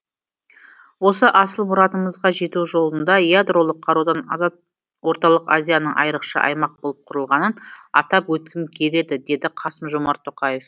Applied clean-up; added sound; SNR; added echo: none; none; none; none.